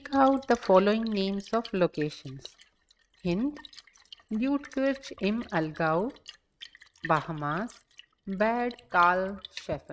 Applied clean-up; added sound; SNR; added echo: neural mask model RNNoise.